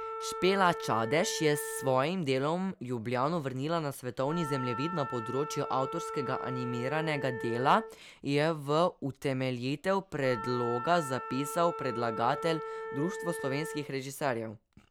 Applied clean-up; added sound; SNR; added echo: none; Wind instrument, woodwind instrument; 9 dB; none.